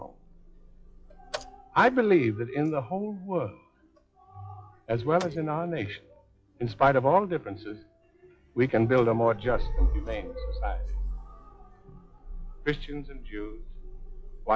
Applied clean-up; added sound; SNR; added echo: classical method log-MMSE.